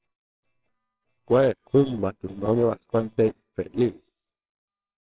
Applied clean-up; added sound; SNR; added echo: neural separator model SepFormer WHAMR!.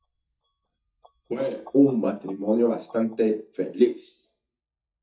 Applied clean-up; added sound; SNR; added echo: neural mask model DeepFilterNet 3.